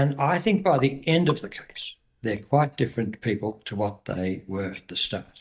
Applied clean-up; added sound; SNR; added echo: neural mask model DeepFilterNet 3.